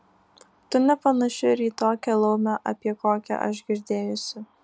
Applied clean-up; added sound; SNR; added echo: none; none; none; none.